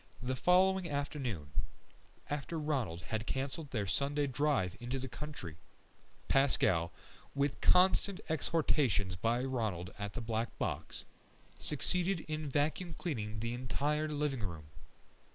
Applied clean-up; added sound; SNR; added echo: neural mask model Resemble Enhance denoiser.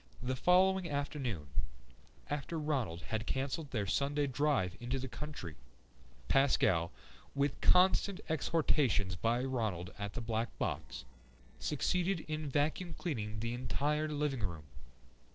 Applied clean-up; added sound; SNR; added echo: neural separator model SepFormer DNS4.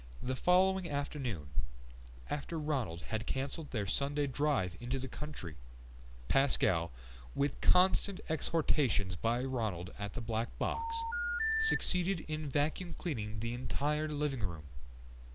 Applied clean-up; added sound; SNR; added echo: none; Telephone; 5 dB; none.